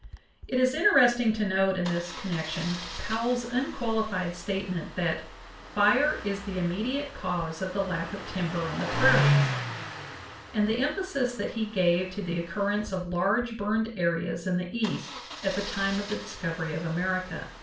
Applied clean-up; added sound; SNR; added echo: none; Engine starting; 7 dB; reverberation time 0.4 s.